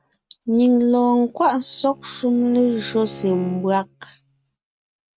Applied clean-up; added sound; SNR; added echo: neural mask model RNNoise.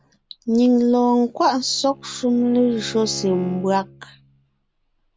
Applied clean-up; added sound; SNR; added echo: none; Bowed string instrument; 19 dB; none.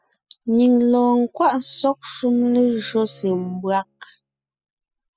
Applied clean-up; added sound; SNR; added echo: classical method spectral subtraction.